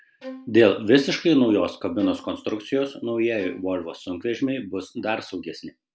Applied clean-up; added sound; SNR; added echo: none; Bowed string instrument; 20 dB; none.